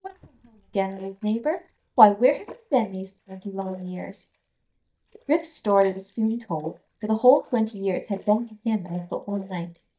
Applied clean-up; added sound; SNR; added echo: neural mask model DeepFilterNet 3.